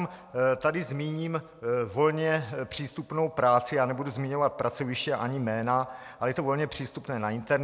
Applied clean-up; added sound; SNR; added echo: none; none; none; none.